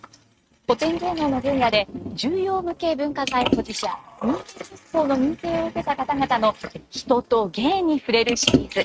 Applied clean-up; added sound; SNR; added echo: neural mask model RNNoise.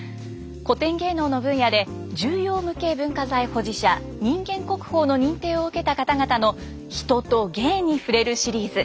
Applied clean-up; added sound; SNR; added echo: none; none; none; none.